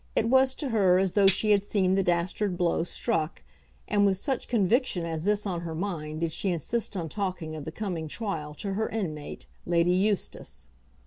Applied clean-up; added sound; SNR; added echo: none; Tambourine; 12 dB; none.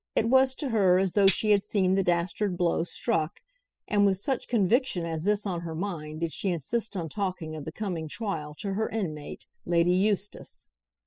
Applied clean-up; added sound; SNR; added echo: classical method spectral subtraction.